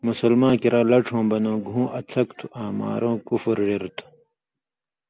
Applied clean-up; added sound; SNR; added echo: none; none; none; none.